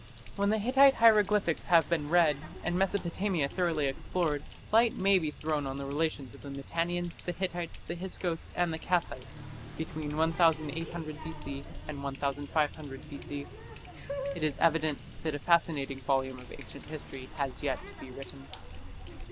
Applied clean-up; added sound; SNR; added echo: none; Water tap, faucet + Engine / Car; 12 dB; none.